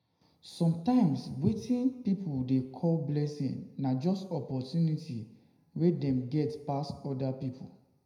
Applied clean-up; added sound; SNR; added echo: none; none; none; reverberation time 0.7 s.